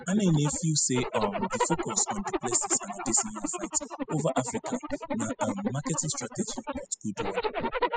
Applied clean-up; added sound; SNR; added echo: classical method spectral subtraction.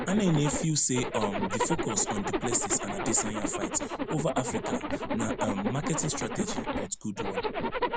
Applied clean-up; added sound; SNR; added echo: none; Zipper (clothing); 1 dB; none.